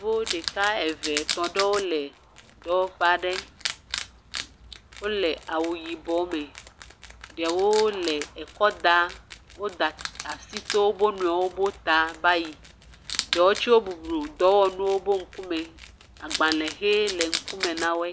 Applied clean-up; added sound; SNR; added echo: none; Wild animals; 11 dB; none.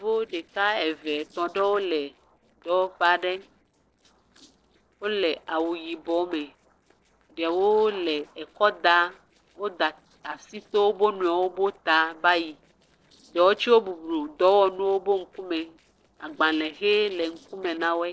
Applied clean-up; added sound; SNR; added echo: neural separator model SepFormer DNS4.